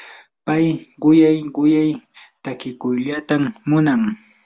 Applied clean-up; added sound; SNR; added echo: none; none; none; none.